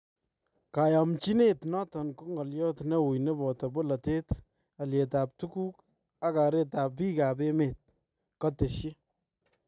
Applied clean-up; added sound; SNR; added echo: none; none; none; none.